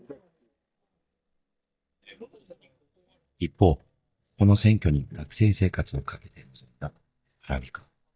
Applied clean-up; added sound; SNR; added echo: neural mask model DeepFilterNet 3.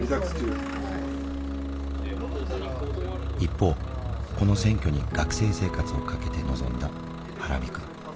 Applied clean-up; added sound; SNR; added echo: none; Engine starting / Bus; 17 dB; none.